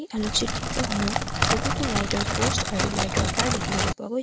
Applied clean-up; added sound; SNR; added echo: none; Crackle; -4 dB; none.